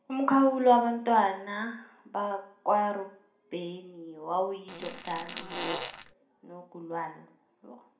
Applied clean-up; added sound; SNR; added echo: none; Fart; 8 dB; reverberation time 0.5 s.